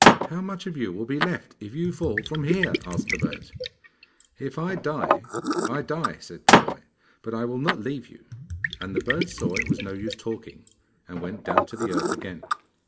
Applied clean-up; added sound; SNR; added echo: none; Liquid; -5 dB; reverberation time 0.3 s.